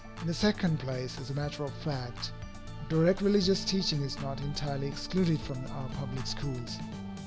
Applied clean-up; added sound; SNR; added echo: none; Organ; 11 dB; none.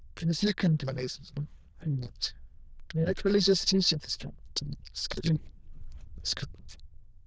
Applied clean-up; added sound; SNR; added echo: neural diffusion model UNIVERSE++.